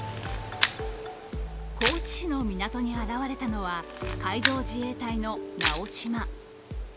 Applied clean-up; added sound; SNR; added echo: none; Camera; 5 dB; none.